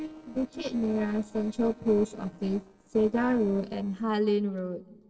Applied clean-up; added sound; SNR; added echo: neural separator model SepFormer DNS4.